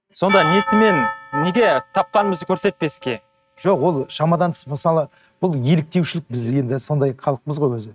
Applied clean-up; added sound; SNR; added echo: neural mask model RNNoise.